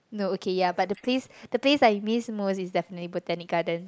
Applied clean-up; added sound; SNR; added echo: neural mask model Resemble Enhance denoiser.